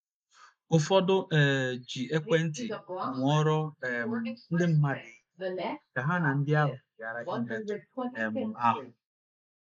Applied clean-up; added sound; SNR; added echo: neural mask model Resemble Enhance denoiser.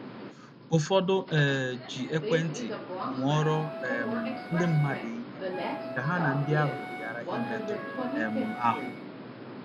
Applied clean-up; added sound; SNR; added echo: none; Wind instrument, woodwind instrument + Subway, metro, underground; 5 dB; none.